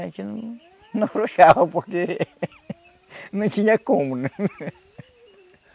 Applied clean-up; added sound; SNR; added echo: none; none; none; none.